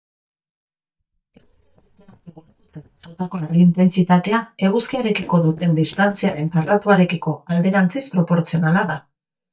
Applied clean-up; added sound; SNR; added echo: neural mask model DeepFilterNet 3.